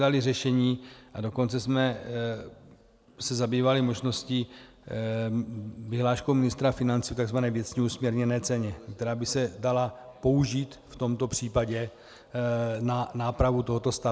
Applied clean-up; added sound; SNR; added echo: none; none; none; none.